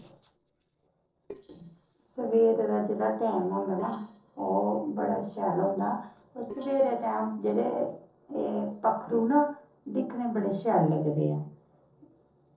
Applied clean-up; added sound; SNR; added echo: neural separator model SepFormer DNS4.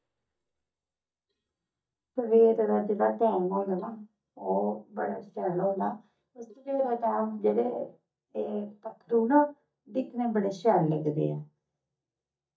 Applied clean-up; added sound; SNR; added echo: neural mask model DeepFilterNet 3.